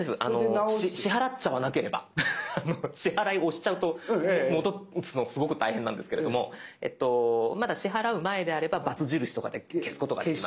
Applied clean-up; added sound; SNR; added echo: none; none; none; none.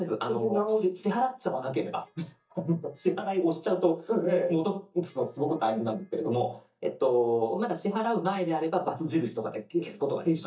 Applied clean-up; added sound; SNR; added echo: neural mask model DeepFilterNet 3.